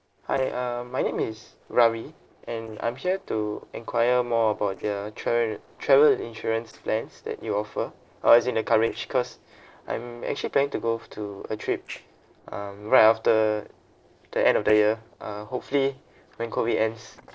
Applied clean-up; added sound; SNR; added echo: neural separator model SepFormer DNS4.